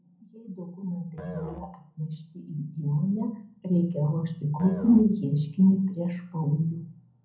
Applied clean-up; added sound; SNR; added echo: none; Musical instrument; 20 dB; reverberation time 0.5 s.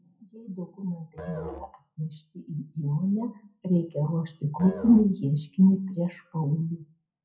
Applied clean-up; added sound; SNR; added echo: classical method WPE with log-MMSE.